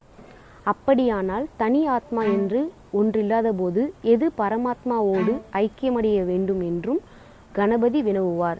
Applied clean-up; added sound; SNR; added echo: none; Bowed string instrument; 13 dB; none.